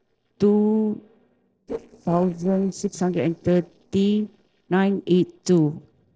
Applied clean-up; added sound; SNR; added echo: neural separator model SepFormer DNS4.